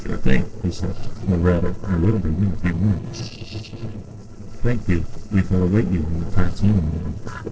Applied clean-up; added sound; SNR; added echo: neural separator model SepFormer DNS4.